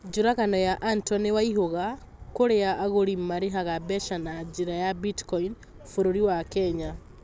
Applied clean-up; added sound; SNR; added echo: none; none; none; none.